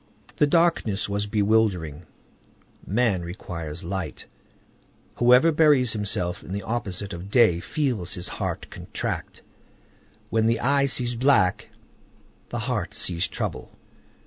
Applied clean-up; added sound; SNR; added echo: none; none; none; none.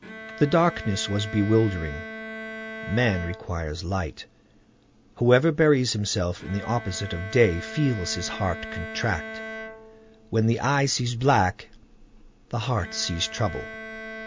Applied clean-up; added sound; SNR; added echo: none; Bowed string instrument; 14 dB; none.